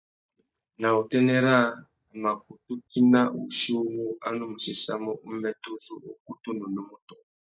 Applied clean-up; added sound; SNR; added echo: neural mask model DeepFilterNet 3.